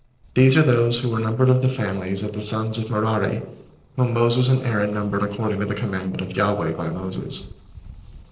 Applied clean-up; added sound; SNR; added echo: neural separator model SepFormer DNS4.